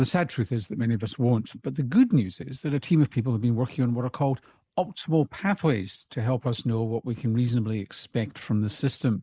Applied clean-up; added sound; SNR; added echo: neural mask model Resemble Enhance denoiser.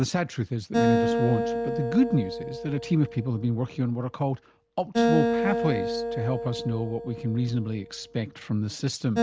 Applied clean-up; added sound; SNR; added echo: none; Acoustic guitar; 1 dB; none.